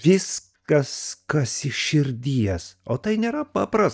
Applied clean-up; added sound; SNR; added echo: neural mask model DeepFilterNet 3.